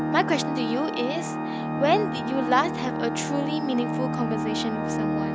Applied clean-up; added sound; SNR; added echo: none; Organ; 0 dB; none.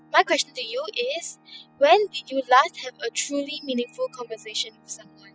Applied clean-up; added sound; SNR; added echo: classical method spectral subtraction.